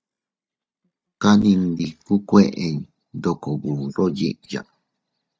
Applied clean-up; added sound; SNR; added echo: neural mask model DeepFilterNet 3.